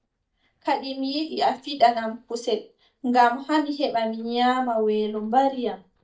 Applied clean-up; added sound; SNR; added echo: neural mask model DeepFilterNet 3.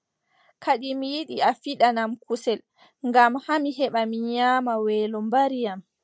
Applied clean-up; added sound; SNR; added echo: none; none; none; none.